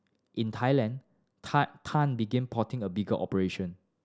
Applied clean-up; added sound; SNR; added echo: none; none; none; none.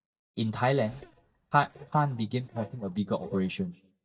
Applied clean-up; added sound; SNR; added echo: neural mask model DeepFilterNet 3.